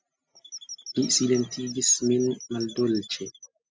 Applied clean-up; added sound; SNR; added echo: classical method spectral subtraction.